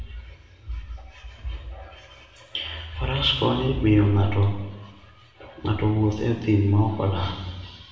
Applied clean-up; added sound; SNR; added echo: none; none; none; reverberation time 1.1 s.